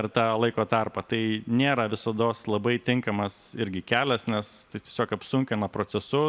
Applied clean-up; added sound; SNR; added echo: none; none; none; none.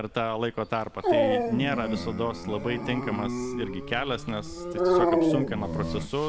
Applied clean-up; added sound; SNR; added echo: none; Dog; -2 dB; none.